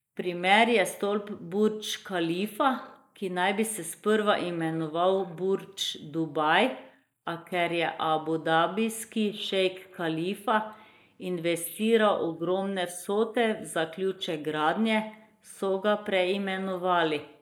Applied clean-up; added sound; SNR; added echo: neural mask model Resemble Enhance denoiser.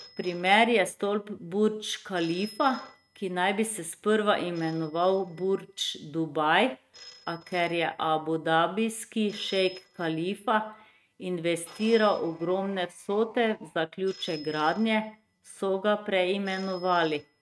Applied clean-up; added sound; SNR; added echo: neural mask model RNNoise.